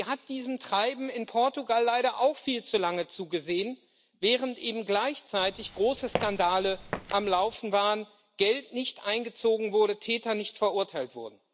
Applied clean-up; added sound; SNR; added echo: none; Walk, footsteps; 10 dB; none.